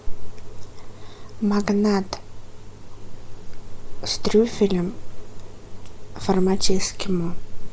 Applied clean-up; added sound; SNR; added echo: none; none; none; none.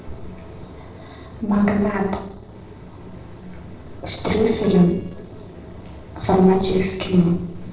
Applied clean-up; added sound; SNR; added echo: neural separator model SepFormer DNS4.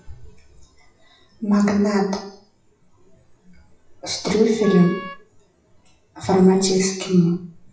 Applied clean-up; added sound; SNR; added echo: classical method WPE with log-MMSE.